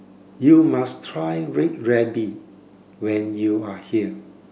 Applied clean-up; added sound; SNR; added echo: none; none; none; none.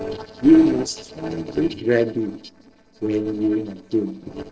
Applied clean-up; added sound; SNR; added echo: neural separator model SepFormer DNS4.